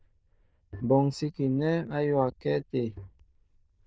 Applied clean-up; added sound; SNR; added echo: neural diffusion model UNIVERSE++.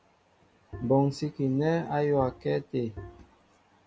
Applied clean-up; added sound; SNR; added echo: none; Bowed string instrument; 17 dB; none.